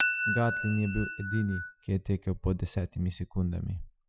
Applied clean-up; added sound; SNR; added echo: classical method Wiener filter.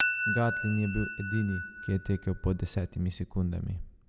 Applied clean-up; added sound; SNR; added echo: none; Chink, clink; -2 dB; none.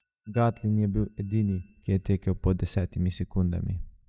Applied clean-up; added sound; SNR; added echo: neural mask model DeepFilterNet 3.